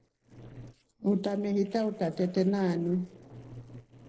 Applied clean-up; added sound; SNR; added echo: neural separator model SepFormer DNS4.